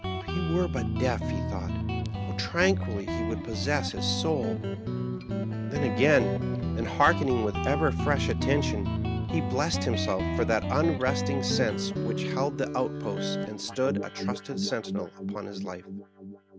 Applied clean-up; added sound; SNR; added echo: none; Guitar; 1 dB; none.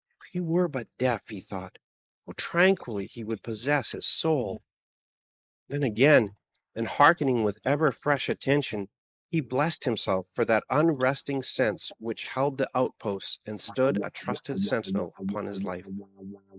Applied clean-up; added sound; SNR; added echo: neural mask model Resemble Enhance denoiser.